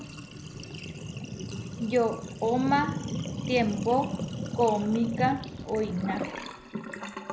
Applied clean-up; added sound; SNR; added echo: none; Sink (filling or washing); 5 dB; none.